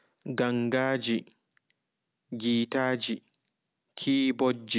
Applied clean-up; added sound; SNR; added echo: none; none; none; none.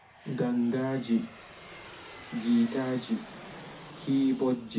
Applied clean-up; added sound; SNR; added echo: none; Aircraft; 17 dB; reverberation time 0.3 s.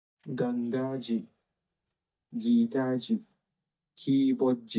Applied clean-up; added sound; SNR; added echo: neural mask model DeepFilterNet 3.